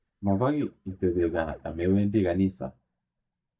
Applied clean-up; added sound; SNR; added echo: neural mask model DeepFilterNet 3.